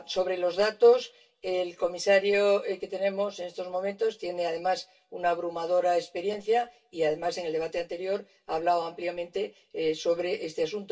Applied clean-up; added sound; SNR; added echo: none; none; none; reverberation time 0.1 s.